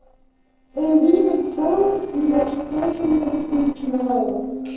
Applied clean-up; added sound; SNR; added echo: neural separator model SepFormer DNS4.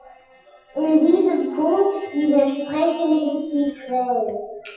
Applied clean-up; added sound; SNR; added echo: classical method WPE with log-MMSE.